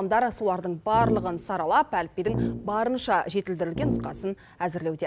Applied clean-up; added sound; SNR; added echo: none; Brass instrument; 6 dB; none.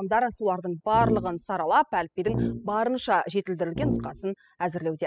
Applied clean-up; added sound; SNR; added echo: classical method spectral subtraction.